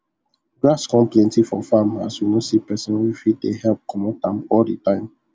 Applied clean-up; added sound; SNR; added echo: none; none; none; none.